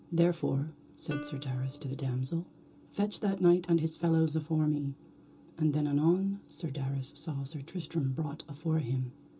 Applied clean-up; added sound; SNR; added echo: none; Plucked string instrument; 16 dB; reverberation time 0.2 s.